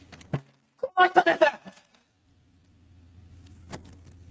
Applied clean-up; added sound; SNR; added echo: neural mask model RNNoise.